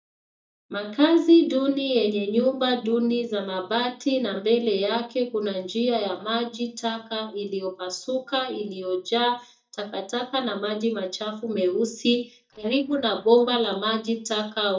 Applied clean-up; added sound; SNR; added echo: neural mask model DeepFilterNet 3.